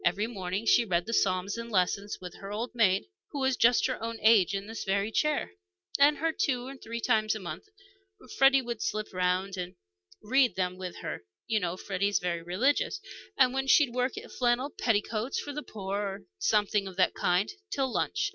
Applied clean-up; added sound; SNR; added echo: neural mask model RNNoise.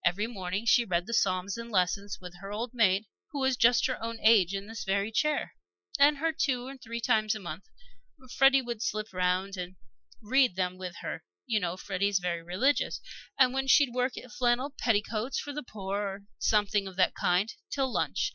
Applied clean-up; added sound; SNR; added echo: classical method Wiener filter.